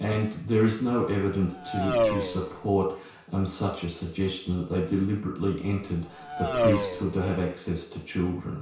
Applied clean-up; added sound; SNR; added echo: none; Race car, auto racing; 2 dB; reverberation time 0.6 s.